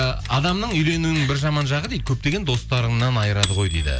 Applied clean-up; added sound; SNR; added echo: none; Clock; 15 dB; none.